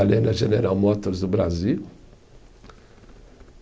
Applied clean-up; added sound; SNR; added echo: none; none; none; none.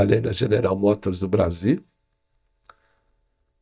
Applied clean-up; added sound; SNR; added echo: neural mask model DeepFilterNet 3.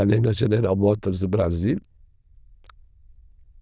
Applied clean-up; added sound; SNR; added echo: neural diffusion model UNIVERSE++.